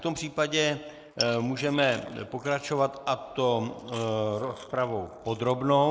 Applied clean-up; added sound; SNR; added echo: neural mask model Resemble Enhance denoiser.